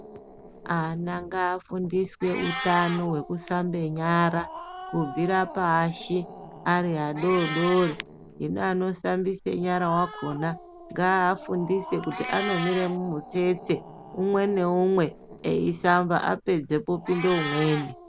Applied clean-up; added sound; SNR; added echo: none; Meow + Growling; 12 dB; none.